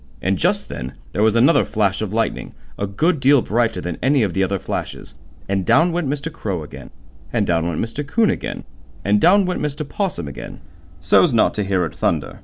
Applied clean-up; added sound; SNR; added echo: none; none; none; none.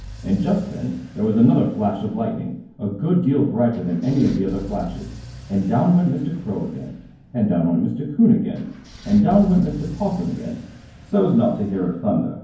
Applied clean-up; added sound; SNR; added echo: none; Engine / Car; 19 dB; reverberation time 0.9 s.